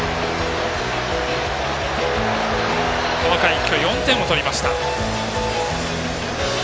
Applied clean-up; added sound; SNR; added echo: none; none; none; none.